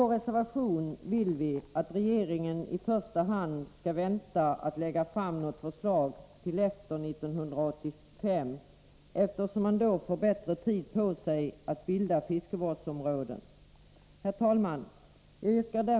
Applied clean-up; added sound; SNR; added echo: none; none; none; none.